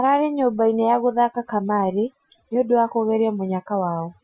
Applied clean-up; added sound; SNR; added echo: classical method Wiener filter.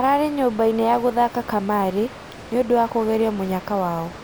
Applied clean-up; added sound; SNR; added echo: none; Water; 17 dB; none.